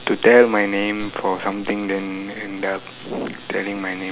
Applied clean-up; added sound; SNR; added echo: none; none; none; none.